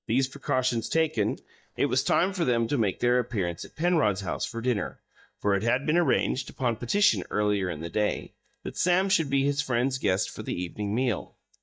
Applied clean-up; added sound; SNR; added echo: neural mask model DeepFilterNet 3.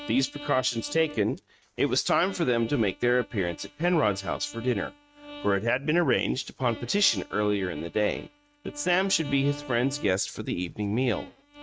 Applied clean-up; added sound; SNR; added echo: neural mask model RNNoise.